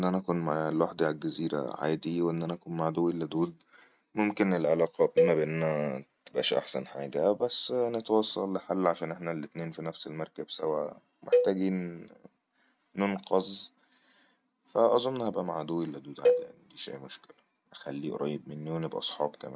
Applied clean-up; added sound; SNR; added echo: none; Cowbell; 1 dB; none.